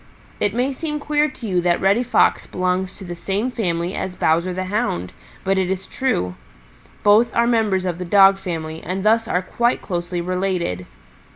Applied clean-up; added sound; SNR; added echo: none; none; none; none.